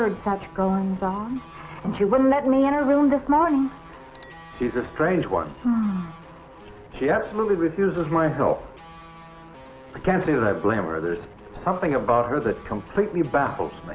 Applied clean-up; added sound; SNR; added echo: none; Guitar + Bicycle bell; 18 dB; none.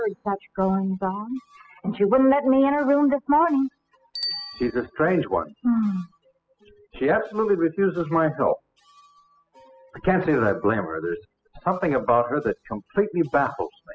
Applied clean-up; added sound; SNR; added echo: classical method spectral subtraction.